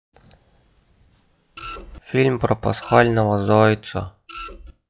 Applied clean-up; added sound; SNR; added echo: classical method log-MMSE.